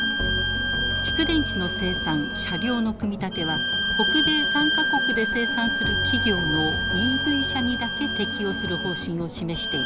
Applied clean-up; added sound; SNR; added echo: none; Bowed string instrument; -1 dB; none.